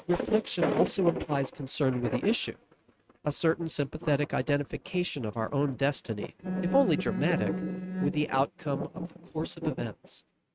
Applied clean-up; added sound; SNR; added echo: neural mask model RNNoise.